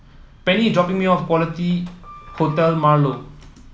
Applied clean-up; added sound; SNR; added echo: none; Sliding door; 19 dB; none.